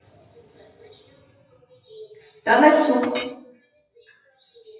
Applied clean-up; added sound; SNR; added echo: classical method WPE with log-MMSE.